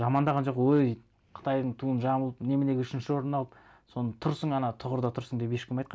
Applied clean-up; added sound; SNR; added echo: none; none; none; none.